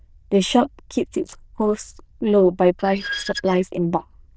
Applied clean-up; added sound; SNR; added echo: neural diffusion model UNIVERSE++.